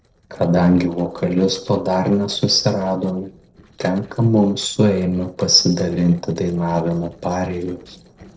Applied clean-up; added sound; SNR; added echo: neural separator model SepFormer DNS4.